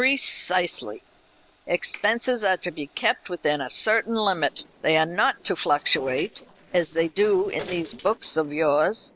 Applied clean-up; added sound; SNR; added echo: neural separator model SepFormer DNS4.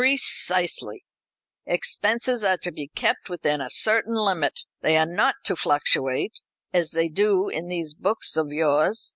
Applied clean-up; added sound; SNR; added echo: none; none; none; none.